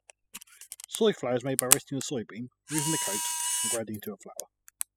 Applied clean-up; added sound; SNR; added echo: classical method spectral subtraction.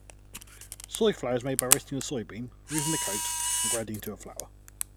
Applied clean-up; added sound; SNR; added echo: none; Camera; 0 dB; none.